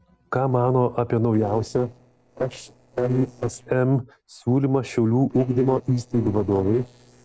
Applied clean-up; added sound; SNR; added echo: neural separator model SepFormer DNS4.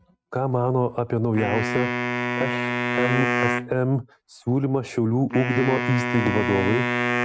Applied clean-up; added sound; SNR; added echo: neural mask model RNNoise.